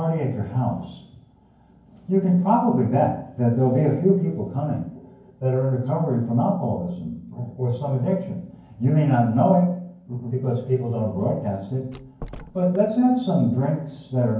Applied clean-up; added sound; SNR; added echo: none; Door; 17 dB; reverberation time 0.9 s.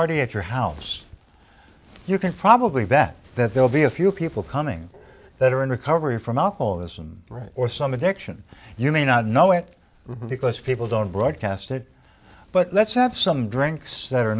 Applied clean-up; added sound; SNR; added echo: none; none; none; none.